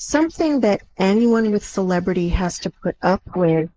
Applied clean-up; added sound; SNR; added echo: neural mask model Resemble Enhance denoiser.